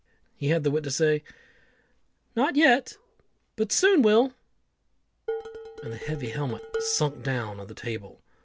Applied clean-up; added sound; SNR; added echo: none; Dishes, pots, and pans; 9 dB; none.